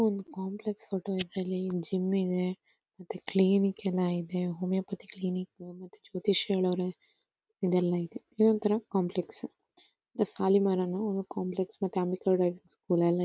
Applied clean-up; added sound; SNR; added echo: none; none; none; none.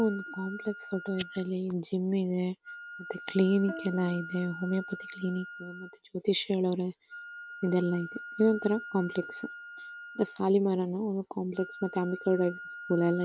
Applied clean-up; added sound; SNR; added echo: none; Bowed string instrument + Wind instrument, woodwind instrument; 14 dB; none.